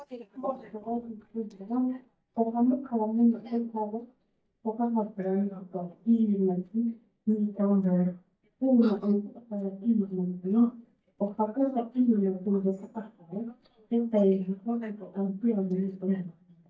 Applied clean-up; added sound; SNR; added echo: neural mask model DeepFilterNet 3.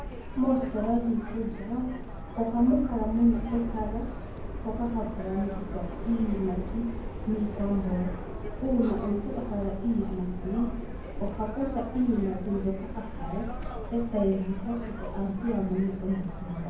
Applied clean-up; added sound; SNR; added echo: none; Subway, metro, underground; 6 dB; reverberation time 0.9 s.